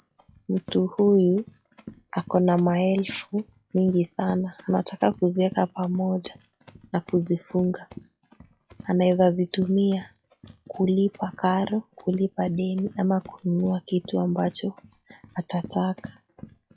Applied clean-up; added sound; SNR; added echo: classical method log-MMSE.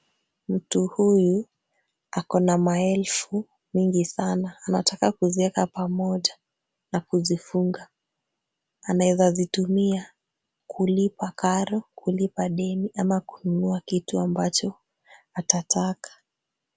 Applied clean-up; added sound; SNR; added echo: none; none; none; none.